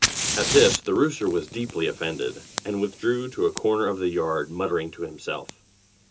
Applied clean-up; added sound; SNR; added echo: none; Fire; 7 dB; reverberation time 0.2 s.